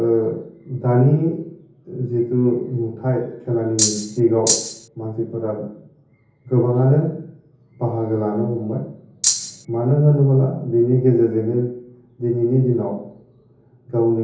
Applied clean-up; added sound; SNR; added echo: none; Rattle (instrument); 1 dB; reverberation time 0.7 s.